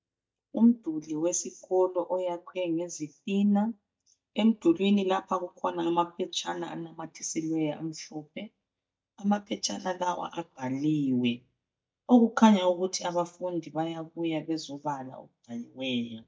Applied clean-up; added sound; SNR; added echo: neural mask model DeepFilterNet 3.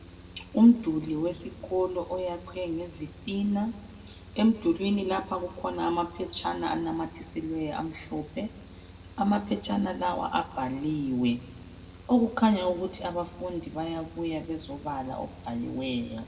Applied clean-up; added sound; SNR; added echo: none; Mechanical fan; 18 dB; reverberation time 1.1 s.